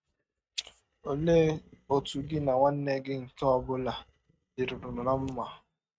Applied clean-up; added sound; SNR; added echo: neural mask model RNNoise.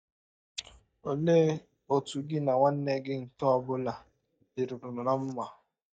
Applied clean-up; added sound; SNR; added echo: neural mask model DeepFilterNet 3.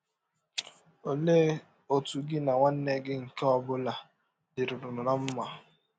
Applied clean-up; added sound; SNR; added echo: none; none; none; none.